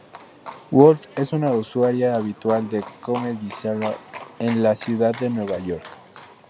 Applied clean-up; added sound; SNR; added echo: none; Livestock, farm animals, working animals; 17 dB; none.